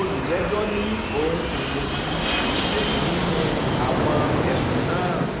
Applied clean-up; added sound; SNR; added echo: none; Fixed-wing aircraft, airplane; -3 dB; none.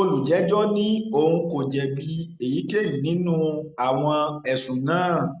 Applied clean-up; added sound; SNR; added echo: none; none; none; none.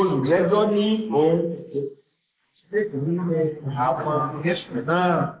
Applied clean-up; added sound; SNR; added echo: neural mask model Resemble Enhance denoiser.